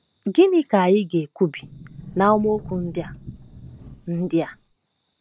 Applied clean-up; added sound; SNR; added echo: none; Sliding door; 17 dB; none.